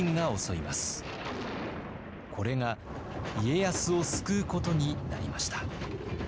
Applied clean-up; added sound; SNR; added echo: none; none; none; none.